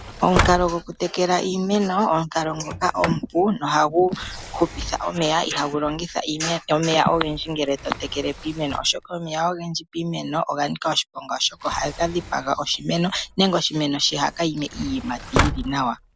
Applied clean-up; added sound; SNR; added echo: none; Sliding door; 10 dB; none.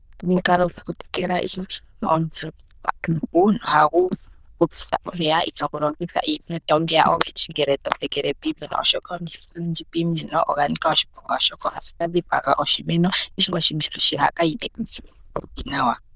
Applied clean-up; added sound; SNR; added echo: neural diffusion model UNIVERSE++.